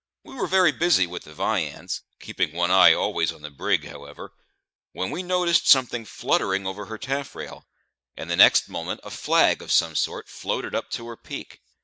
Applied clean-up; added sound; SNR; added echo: neural mask model Resemble Enhance denoiser.